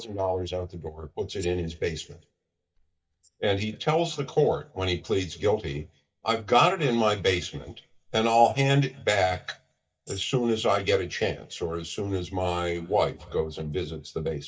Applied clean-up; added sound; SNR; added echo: neural mask model DeepFilterNet 3.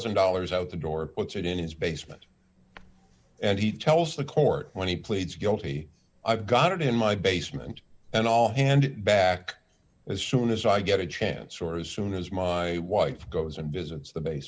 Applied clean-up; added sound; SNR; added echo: none; none; none; none.